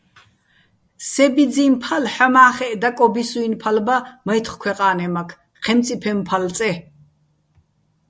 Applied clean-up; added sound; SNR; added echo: none; none; none; none.